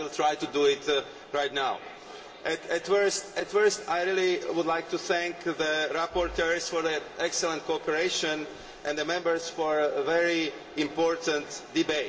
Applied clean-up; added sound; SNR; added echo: none; none; none; reverberation time 0.8 s.